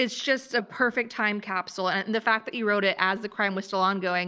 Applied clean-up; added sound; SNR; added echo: none; none; none; none.